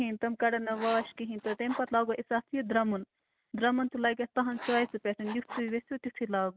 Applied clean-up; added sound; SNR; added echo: none; Writing; 13 dB; none.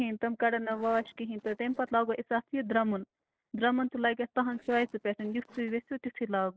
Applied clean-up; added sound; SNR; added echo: neural separator model SepFormer DNS4.